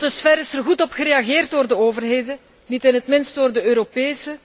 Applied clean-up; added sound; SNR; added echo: none; none; none; none.